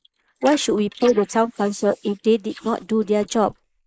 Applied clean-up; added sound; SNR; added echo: neural mask model Resemble Enhance denoiser.